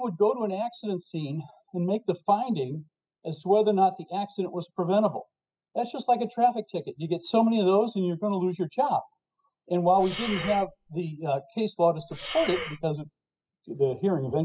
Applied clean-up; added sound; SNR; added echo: classical method spectral subtraction.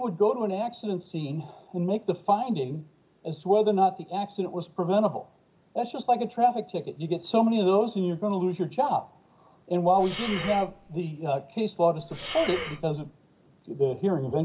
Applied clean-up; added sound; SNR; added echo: none; Breathing; 10 dB; none.